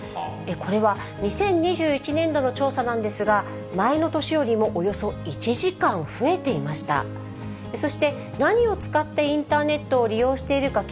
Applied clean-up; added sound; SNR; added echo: none; none; none; none.